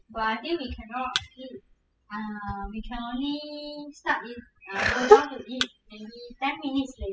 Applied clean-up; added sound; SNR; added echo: classical method spectral subtraction.